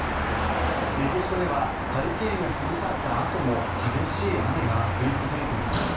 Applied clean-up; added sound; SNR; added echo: none; Car passing by / Traffic noise, roadway noise / Engine; -2 dB; reverberation time 0.3 s.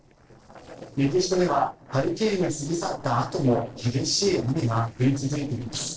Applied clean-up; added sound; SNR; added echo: neural separator model SepFormer DNS4.